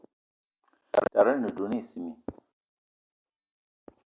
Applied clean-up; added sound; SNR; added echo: none; none; none; none.